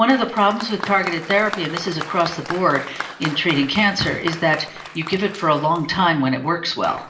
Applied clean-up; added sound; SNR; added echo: none; Applause; 13 dB; reverberation time 1.4 s.